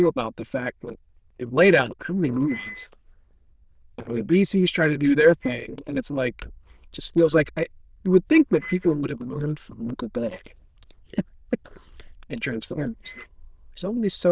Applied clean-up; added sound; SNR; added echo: neural diffusion model UNIVERSE++.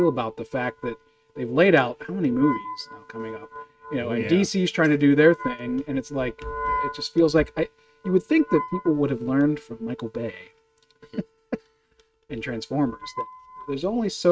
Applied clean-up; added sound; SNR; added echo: neural mask model RNNoise.